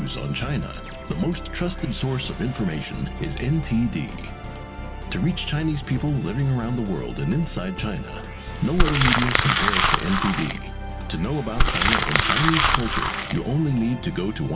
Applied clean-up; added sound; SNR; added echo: none; Crumpling, crinkling; -3 dB; reverberation time 0.8 s.